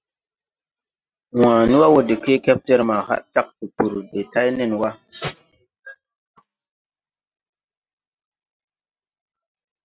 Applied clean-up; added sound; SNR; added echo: neural mask model RNNoise.